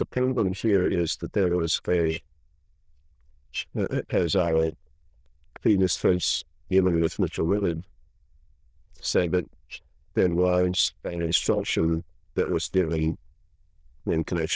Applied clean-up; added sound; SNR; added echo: neural diffusion model UNIVERSE++.